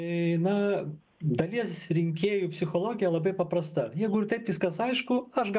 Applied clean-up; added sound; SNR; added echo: none; none; none; none.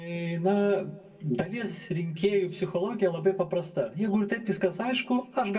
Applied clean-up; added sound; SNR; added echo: none; none; none; reverberation time 1.4 s.